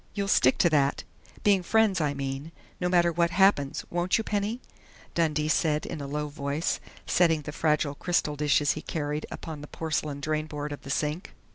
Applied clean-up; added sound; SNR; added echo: none; none; none; none.